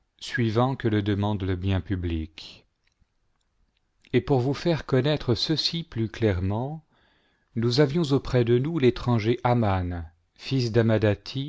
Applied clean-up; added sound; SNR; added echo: none; none; none; none.